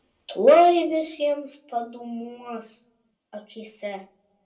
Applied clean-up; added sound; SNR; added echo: none; none; none; reverberation time 0.2 s.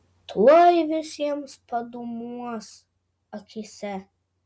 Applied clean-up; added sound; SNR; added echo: none; none; none; none.